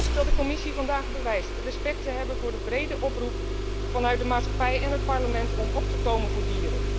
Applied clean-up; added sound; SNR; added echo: none; Engine starting; -3 dB; none.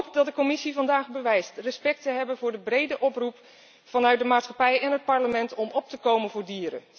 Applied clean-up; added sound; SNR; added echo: none; none; none; none.